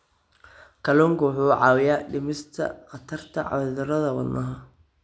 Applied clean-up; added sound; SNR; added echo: none; none; none; none.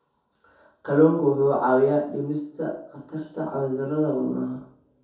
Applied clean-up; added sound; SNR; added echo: none; none; none; reverberation time 0.5 s.